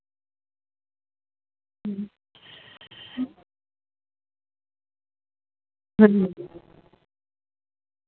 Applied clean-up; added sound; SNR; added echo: none; none; none; none.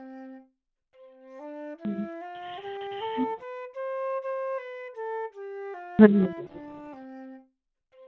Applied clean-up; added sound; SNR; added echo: none; Wind instrument, woodwind instrument; 7 dB; none.